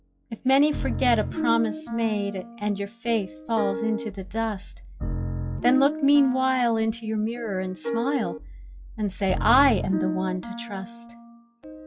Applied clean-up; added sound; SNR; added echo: classical method log-MMSE.